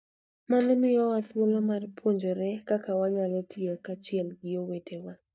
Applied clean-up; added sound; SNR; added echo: neural mask model DeepFilterNet 3.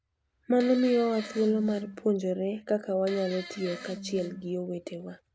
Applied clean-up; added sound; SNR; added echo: none; Fart; 14 dB; none.